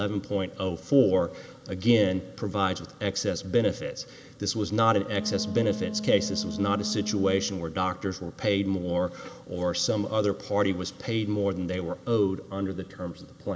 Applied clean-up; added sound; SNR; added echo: none; Wind instrument, woodwind instrument; 8 dB; none.